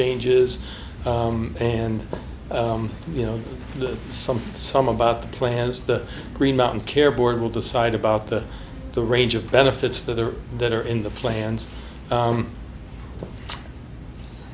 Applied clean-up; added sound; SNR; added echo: none; none; none; none.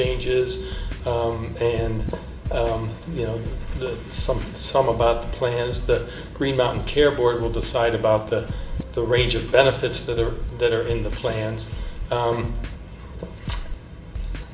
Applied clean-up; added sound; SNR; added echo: none; Scratching (performance technique); 8 dB; reverberation time 1.0 s.